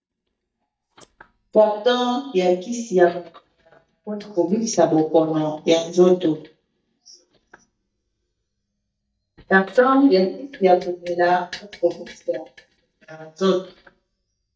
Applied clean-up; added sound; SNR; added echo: neural mask model DeepFilterNet 3.